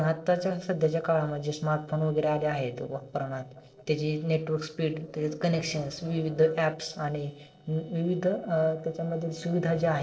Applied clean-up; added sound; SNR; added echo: neural separator model SepFormer DNS4.